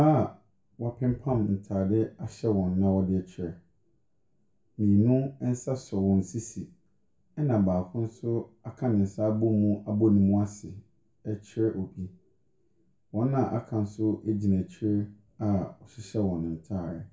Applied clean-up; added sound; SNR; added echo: none; none; none; reverberation time 0.3 s.